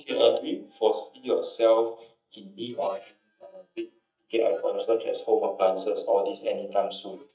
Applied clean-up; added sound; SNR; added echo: neural mask model DeepFilterNet 3.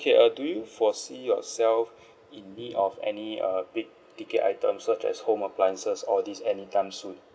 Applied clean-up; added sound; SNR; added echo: none; none; none; none.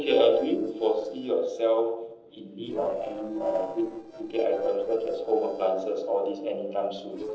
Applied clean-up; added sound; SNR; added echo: neural separator model SepFormer DNS4.